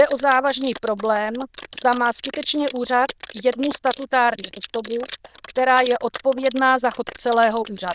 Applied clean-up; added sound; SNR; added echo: neural diffusion model UNIVERSE++.